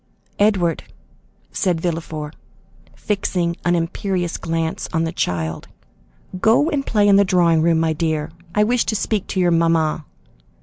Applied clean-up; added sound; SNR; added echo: none; none; none; none.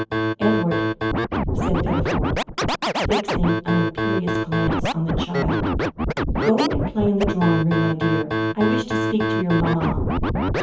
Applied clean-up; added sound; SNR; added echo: none; Scratching (performance technique); -2 dB; reverberation time 0.7 s.